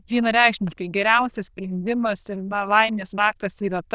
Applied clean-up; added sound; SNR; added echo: neural diffusion model UNIVERSE++.